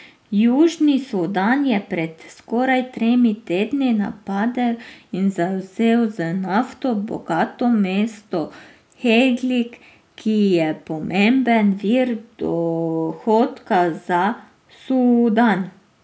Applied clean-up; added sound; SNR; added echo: none; none; none; none.